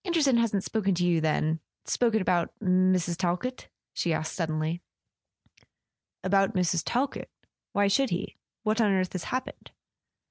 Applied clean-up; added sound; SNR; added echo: none; none; none; none.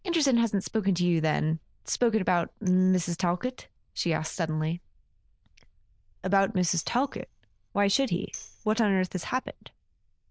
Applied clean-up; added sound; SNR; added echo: neural diffusion model UNIVERSE++.